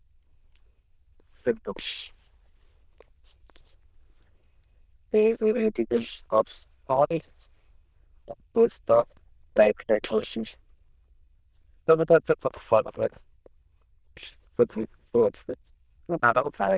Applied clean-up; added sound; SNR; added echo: neural diffusion model UNIVERSE++.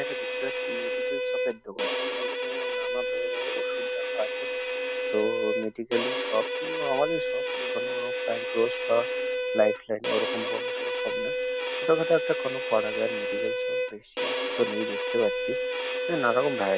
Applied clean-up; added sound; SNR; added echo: none; Bowed string instrument; -1 dB; none.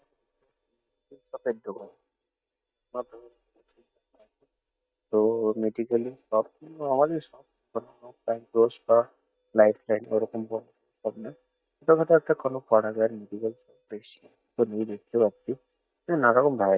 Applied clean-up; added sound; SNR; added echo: neural mask model DeepFilterNet 3.